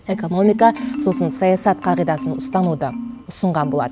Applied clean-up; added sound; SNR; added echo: none; Marimba, xylophone; 9 dB; none.